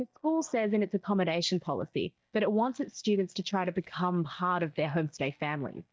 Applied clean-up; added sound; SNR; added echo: neural mask model DeepFilterNet 3.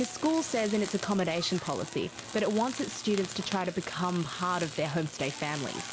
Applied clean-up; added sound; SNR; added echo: none; Tools; 12 dB; none.